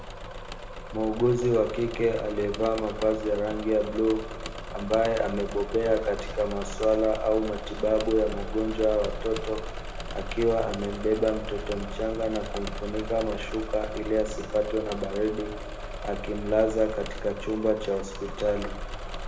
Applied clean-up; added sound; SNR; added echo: none; Engine / Mechanisms; 8 dB; reverberation time 0.8 s.